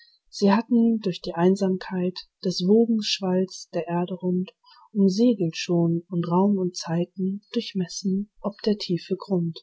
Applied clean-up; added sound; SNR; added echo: none; none; none; none.